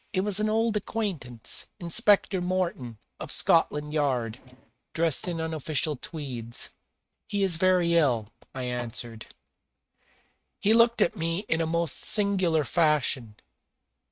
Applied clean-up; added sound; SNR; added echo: neural mask model RNNoise.